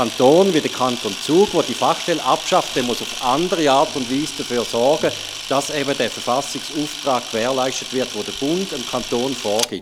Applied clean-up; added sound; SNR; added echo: none; Camera; 9 dB; none.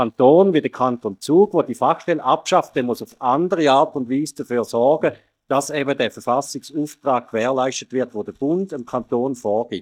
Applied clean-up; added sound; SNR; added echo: neural mask model DeepFilterNet 3.